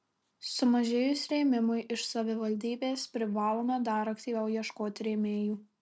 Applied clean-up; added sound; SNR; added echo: none; none; none; none.